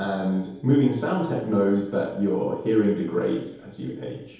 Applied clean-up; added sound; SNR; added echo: none; none; none; reverberation time 2.2 s.